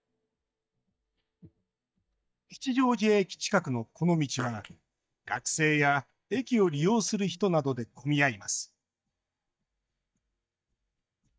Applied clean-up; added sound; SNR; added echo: neural mask model DeepFilterNet 3.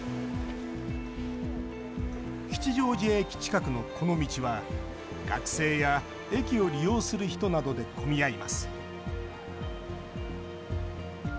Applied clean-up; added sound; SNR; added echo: none; none; none; none.